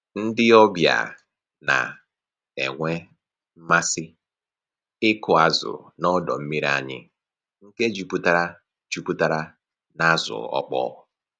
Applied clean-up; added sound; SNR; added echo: none; none; none; none.